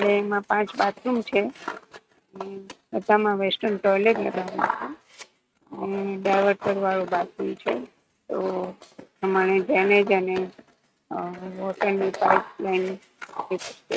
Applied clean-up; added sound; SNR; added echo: neural mask model RNNoise.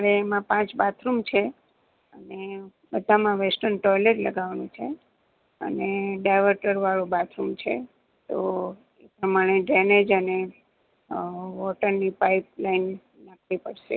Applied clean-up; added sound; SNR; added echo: none; none; none; none.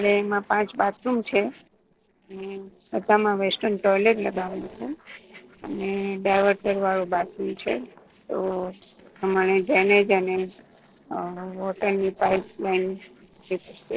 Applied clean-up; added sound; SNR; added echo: neural separator model SepFormer DNS4.